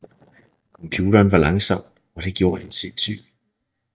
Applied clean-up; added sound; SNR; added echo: neural mask model DeepFilterNet 3.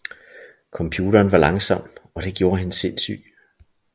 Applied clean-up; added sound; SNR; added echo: none; none; none; none.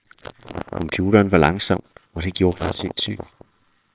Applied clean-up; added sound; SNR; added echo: neural separator model SepFormer WHAMR!.